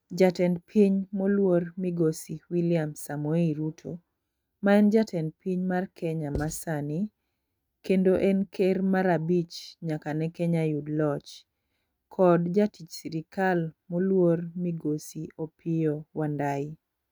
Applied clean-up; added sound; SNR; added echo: neural mask model RNNoise.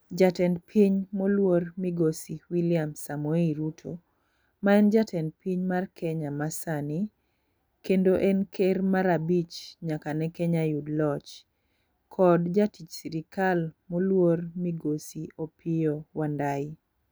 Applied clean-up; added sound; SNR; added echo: none; none; none; none.